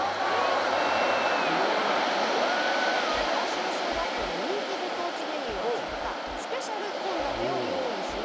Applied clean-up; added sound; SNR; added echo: none; Waves, surf; -5 dB; none.